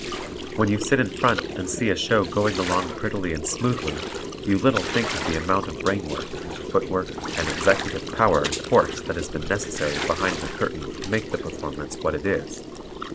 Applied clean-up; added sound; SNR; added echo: none; Gurgling; 6 dB; none.